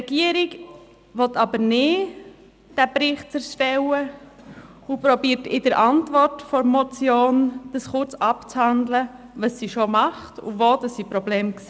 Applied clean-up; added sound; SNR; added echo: none; none; none; none.